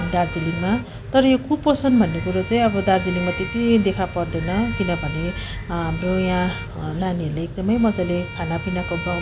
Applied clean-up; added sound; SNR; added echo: none; Bowed string instrument + Train; 11 dB; none.